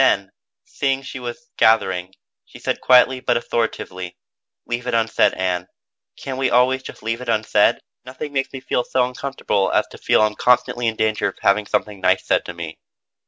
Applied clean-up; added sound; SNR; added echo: none; none; none; none.